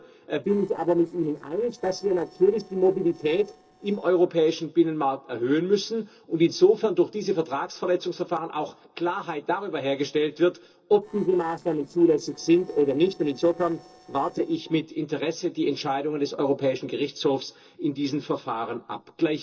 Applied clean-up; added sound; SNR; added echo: neural separator model SepFormer DNS4.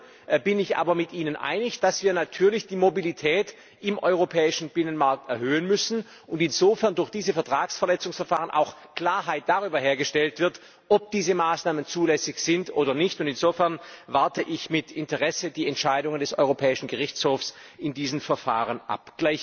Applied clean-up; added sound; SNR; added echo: none; none; none; none.